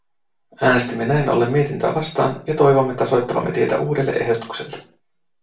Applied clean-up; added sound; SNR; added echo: none; none; none; reverberation time 0.3 s.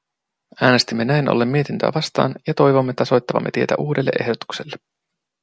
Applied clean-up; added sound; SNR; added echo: none; none; none; none.